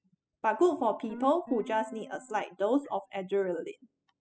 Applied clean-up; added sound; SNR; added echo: classical method spectral subtraction.